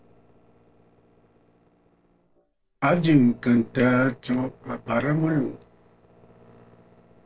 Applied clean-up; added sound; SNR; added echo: neural separator model SepFormer DNS4.